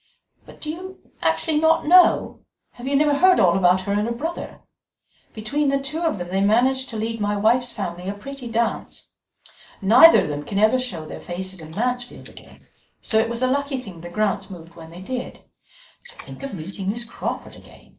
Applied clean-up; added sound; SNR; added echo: neural mask model Resemble Enhance denoiser.